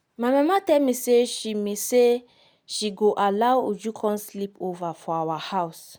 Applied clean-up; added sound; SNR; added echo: none; none; none; none.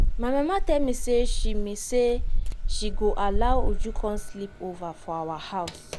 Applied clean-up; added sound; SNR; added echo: none; Keys jangling; -3 dB; none.